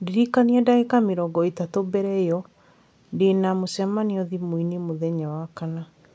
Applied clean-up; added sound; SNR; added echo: none; none; none; none.